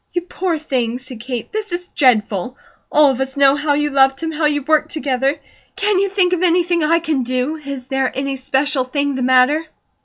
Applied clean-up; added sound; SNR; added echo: none; none; none; none.